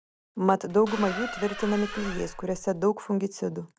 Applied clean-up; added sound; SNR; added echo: none; Squeak; 9 dB; none.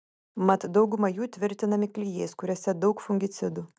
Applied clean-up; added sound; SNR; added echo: none; none; none; none.